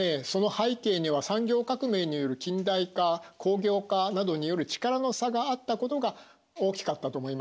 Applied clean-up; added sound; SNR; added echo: none; none; none; none.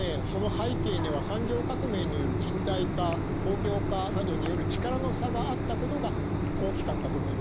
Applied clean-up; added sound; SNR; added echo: none; Mechanisms; -4 dB; none.